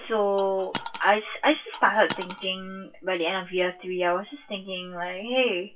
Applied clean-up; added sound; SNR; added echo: classical method WPE with log-MMSE.